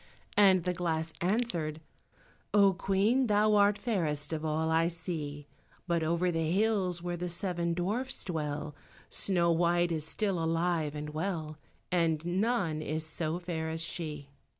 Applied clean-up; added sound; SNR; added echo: none; Crack; 14 dB; none.